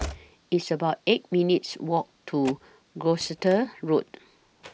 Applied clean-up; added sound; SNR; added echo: none; Slam / Train; 17 dB; none.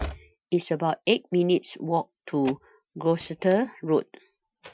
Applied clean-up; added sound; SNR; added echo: classical method Wiener filter.